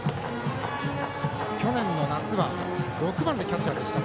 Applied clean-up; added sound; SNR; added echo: none; none; none; none.